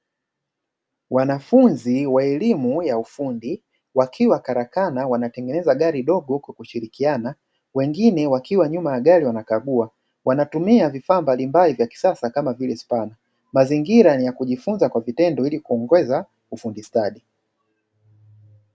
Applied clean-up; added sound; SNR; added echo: none; none; none; none.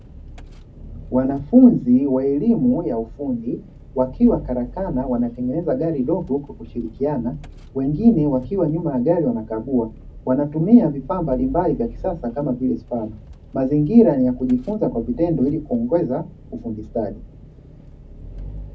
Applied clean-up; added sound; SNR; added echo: none; Engine; 17 dB; reverberation time 0.4 s.